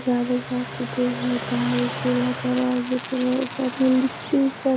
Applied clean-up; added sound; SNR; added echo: none; Coin (dropping) + Car passing by; 10 dB; none.